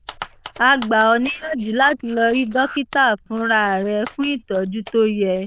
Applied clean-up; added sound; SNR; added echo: neural diffusion model UNIVERSE++.